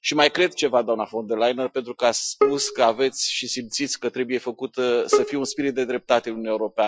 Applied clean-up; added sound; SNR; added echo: classical method Wiener filter.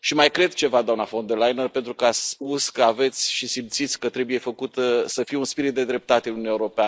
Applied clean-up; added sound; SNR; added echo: neural mask model Resemble Enhance denoiser.